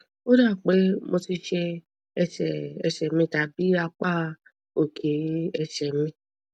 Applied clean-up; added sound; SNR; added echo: none; none; none; none.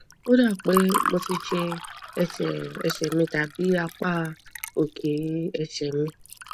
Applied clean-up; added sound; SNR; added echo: none; Fill (with liquid) / Water; 9 dB; none.